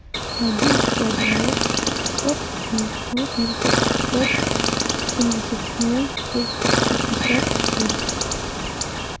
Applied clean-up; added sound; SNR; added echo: none; Chirp, tweet; -4 dB; none.